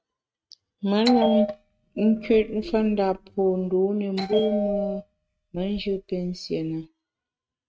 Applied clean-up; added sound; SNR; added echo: neural mask model RNNoise.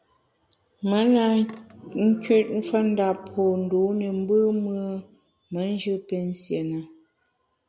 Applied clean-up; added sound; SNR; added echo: none; none; none; none.